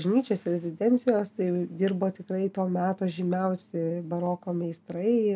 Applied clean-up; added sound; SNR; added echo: none; none; none; none.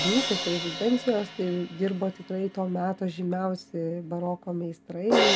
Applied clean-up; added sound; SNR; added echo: none; Crash cymbal; 4 dB; none.